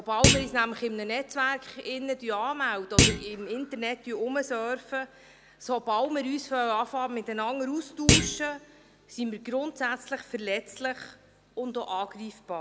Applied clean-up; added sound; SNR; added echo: none; Thump, thud; -3 dB; none.